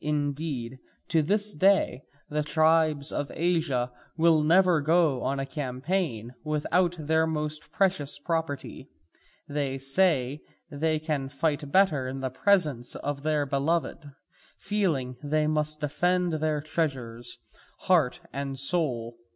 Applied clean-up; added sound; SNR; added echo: none; none; none; none.